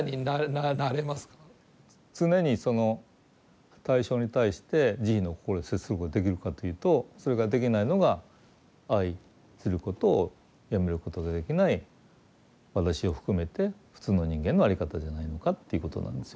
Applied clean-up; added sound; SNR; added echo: none; none; none; none.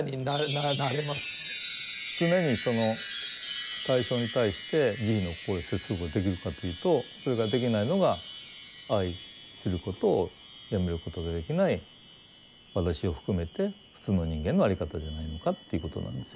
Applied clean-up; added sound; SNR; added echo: none; Chime; 4 dB; none.